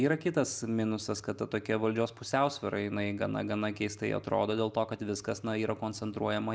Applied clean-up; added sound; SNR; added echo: none; none; none; none.